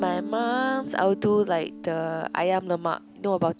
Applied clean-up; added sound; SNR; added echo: none; Guitar; 12 dB; none.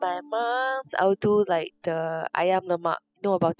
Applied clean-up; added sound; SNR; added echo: classical method spectral subtraction.